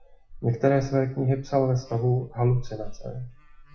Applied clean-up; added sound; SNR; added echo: classical method WPE with log-MMSE.